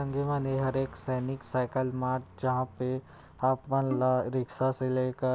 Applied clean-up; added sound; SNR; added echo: none; Bowed string instrument; 14 dB; none.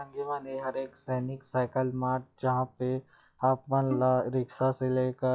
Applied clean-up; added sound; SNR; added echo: classical method log-MMSE.